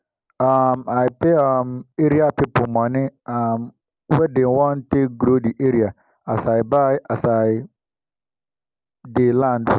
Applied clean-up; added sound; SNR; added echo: none; none; none; none.